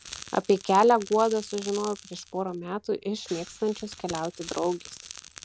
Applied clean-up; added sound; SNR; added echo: none; Crackle; 17 dB; none.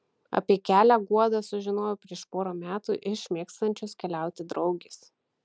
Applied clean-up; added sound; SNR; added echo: none; none; none; none.